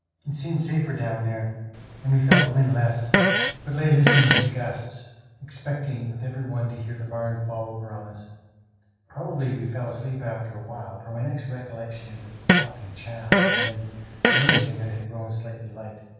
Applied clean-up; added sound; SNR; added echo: none; Fart; -4 dB; reverberation time 1.2 s.